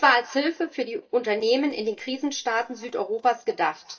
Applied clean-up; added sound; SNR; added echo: neural mask model DeepFilterNet 3.